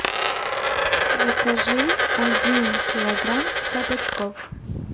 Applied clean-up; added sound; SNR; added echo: none; Coin (dropping); -5 dB; none.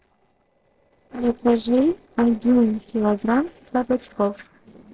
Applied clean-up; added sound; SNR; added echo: neural separator model SepFormer DNS4.